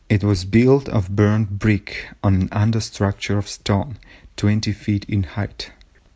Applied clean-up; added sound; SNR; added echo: none; none; none; none.